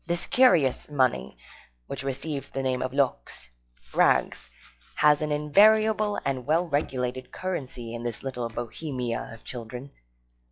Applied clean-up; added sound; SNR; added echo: classical method log-MMSE.